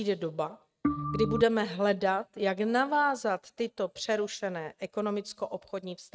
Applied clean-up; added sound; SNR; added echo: neural mask model RNNoise.